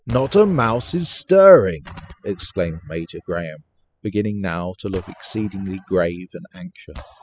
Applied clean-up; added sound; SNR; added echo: classical method spectral subtraction.